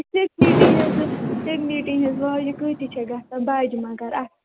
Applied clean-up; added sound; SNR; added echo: none; Fireworks; -2 dB; none.